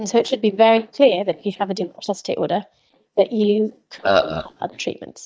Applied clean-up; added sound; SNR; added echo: neural mask model DeepFilterNet 3.